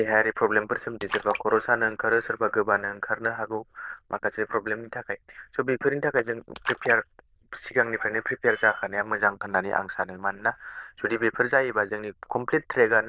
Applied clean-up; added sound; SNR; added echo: neural diffusion model UNIVERSE++.